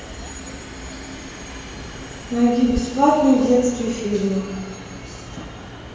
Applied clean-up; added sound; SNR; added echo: none; Subway, metro, underground; 13 dB; reverberation time 1.2 s.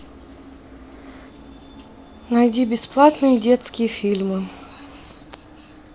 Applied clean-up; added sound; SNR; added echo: none; none; none; none.